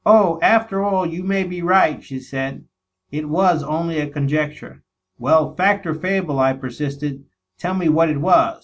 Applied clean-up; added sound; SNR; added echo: none; none; none; none.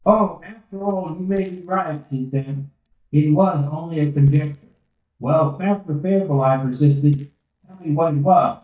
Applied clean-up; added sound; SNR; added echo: neural mask model DeepFilterNet 3.